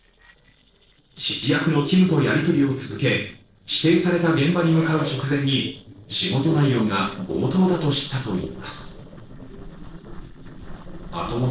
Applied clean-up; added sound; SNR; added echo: neural separator model SepFormer DNS4.